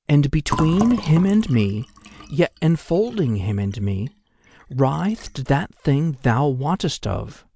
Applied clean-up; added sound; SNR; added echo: none; Fill (with liquid); 15 dB; none.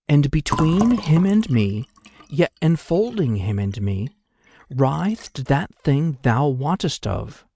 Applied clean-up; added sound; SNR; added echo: neural mask model RNNoise.